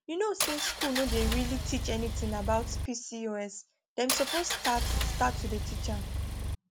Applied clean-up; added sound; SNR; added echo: none; Engine; -1 dB; none.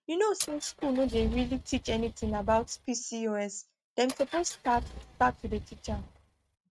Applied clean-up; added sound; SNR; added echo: neural mask model RNNoise.